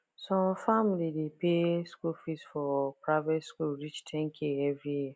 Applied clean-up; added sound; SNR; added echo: none; none; none; none.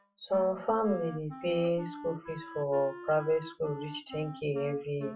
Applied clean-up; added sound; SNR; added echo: classical method WPE with log-MMSE.